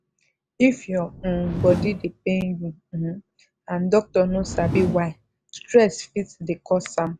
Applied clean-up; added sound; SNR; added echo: none; Whoosh, swoosh, swish; 9 dB; none.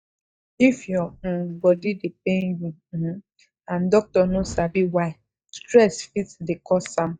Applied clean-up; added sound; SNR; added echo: neural mask model DeepFilterNet 3.